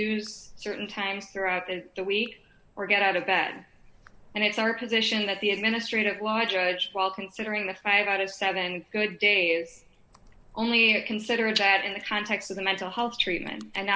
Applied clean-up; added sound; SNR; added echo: none; none; none; none.